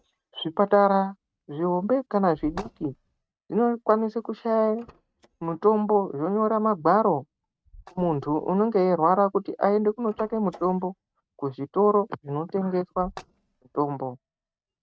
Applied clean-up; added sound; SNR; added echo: neural mask model RNNoise.